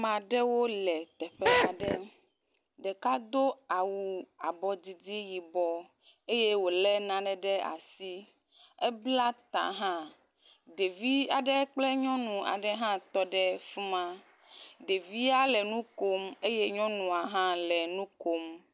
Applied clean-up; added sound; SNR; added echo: none; Drill; -4 dB; none.